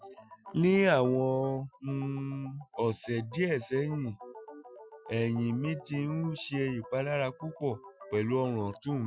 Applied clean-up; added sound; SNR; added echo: classical method Wiener filter.